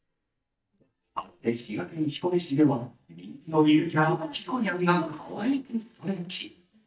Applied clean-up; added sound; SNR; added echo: neural mask model DeepFilterNet 3.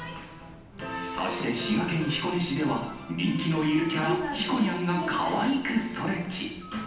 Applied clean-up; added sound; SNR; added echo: none; Bird; 20 dB; reverberation time 0.9 s.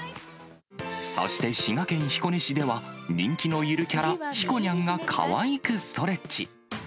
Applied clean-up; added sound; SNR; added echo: none; none; none; none.